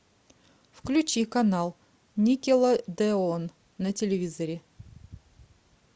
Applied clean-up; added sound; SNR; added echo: none; none; none; none.